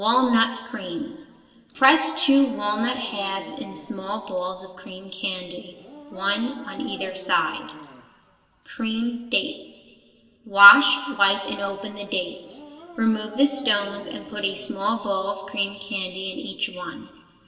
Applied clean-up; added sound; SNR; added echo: none; Dog; 19 dB; reverberation time 2.7 s.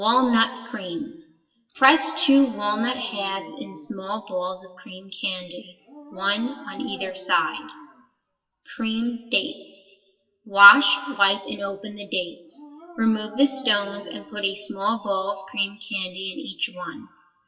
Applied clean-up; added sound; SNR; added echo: classical method WPE with log-MMSE.